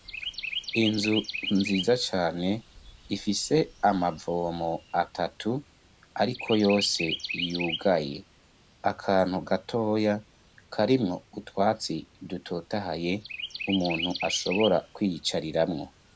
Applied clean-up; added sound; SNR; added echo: none; Chirp, tweet; 11 dB; none.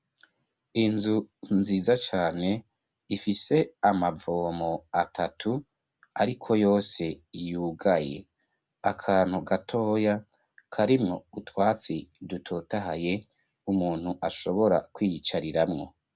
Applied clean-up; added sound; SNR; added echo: none; none; none; none.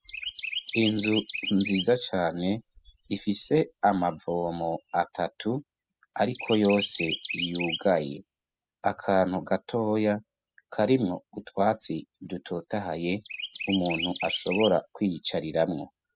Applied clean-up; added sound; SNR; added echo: classical method spectral subtraction.